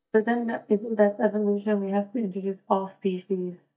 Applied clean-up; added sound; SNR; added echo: neural mask model DeepFilterNet 3.